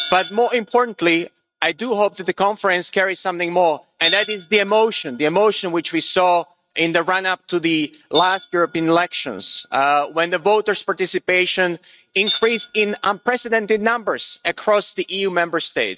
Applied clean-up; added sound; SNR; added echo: neural mask model RNNoise.